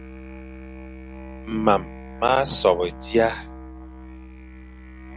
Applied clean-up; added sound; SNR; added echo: none; Musical instrument; 13 dB; none.